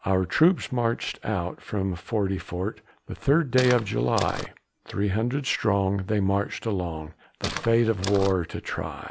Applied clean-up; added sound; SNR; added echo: none; Walk, footsteps; 8 dB; none.